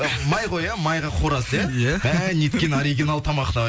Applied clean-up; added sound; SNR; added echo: none; none; none; none.